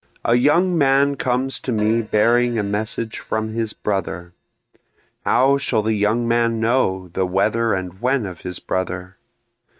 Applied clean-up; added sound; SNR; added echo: neural mask model RNNoise.